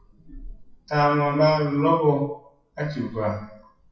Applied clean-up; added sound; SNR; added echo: classical method WPE with log-MMSE.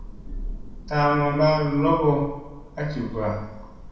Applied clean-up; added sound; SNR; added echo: none; Thunder / Rain; 11 dB; reverberation time 0.9 s.